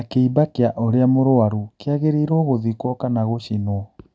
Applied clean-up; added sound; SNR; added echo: none; none; none; none.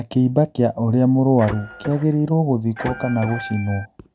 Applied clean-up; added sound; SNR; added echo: none; Printer + Organ; 13 dB; none.